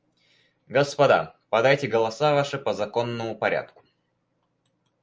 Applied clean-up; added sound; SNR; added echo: none; none; none; none.